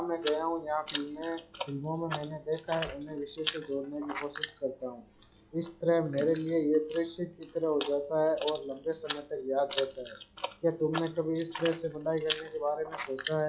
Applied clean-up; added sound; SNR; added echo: classical method log-MMSE.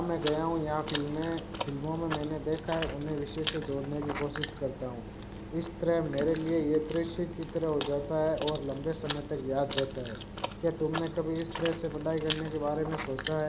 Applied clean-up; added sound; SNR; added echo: none; Chewing, mastication; 3 dB; none.